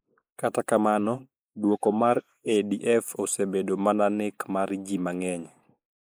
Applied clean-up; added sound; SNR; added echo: neural mask model Resemble Enhance denoiser.